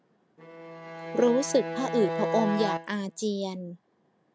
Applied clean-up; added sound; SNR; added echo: none; Bowed string instrument; 5 dB; none.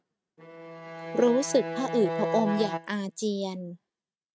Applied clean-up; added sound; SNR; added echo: neural mask model RNNoise.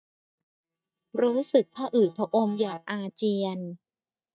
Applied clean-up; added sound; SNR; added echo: neural mask model DeepFilterNet 3.